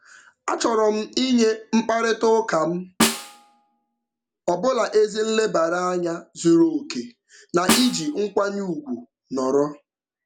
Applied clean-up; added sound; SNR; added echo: none; Snare drum; 4 dB; none.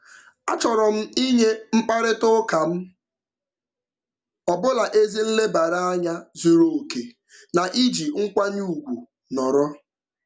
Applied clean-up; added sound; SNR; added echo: none; none; none; none.